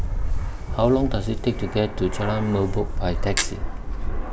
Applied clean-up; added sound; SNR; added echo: none; Fixed-wing aircraft, airplane; 1 dB; none.